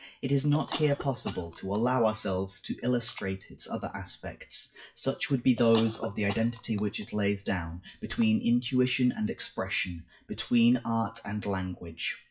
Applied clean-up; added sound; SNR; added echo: classical method WPE with log-MMSE.